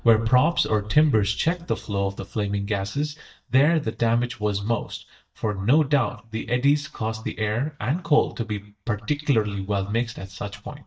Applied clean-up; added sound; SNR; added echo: neural mask model DeepFilterNet 3.